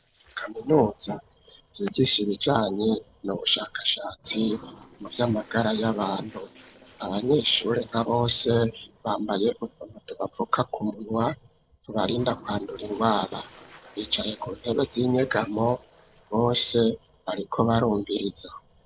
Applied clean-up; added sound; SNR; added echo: neural separator model SepFormer DNS4.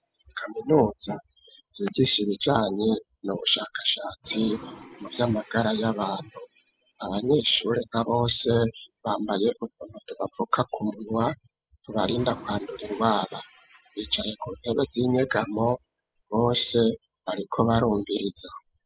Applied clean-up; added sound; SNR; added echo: classical method spectral subtraction.